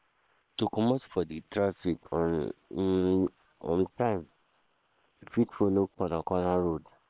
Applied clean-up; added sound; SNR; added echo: neural separator model SepFormer WHAM!.